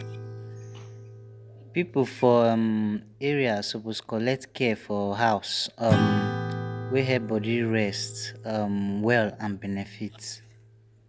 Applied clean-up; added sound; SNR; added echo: none; Acoustic guitar / Strum; 8 dB; none.